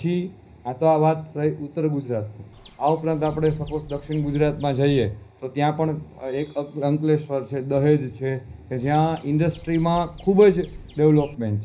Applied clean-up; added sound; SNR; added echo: none; Bird vocalization, bird call, bird song; 20 dB; reverberation time 0.5 s.